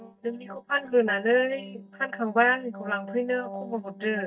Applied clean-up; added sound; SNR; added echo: neural mask model DeepFilterNet 3.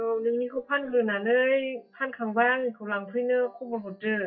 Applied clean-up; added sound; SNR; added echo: classical method WPE with log-MMSE.